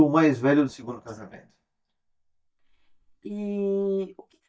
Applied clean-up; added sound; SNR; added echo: neural mask model DeepFilterNet 3.